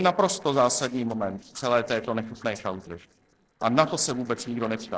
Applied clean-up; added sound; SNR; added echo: neural separator model SepFormer DNS4.